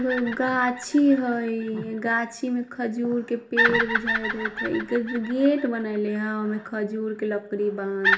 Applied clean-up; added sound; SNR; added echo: none; Bird vocalization, bird call, bird song; 5 dB; reverberation time 0.4 s.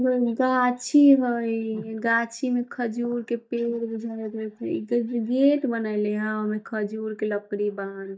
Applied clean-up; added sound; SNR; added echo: neural mask model DeepFilterNet 3.